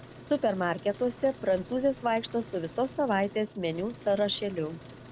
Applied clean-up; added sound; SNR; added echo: none; Truck; 18 dB; none.